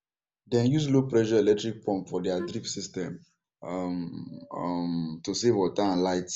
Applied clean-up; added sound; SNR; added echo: none; Wind instrument, woodwind instrument; 14 dB; none.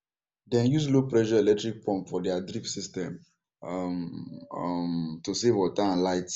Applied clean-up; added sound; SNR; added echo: none; none; none; none.